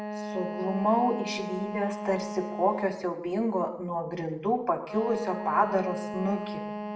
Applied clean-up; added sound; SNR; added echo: none; Wind instrument, woodwind instrument; 7 dB; reverberation time 0.7 s.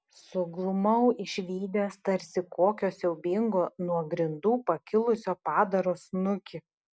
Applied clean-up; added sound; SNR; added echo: none; none; none; none.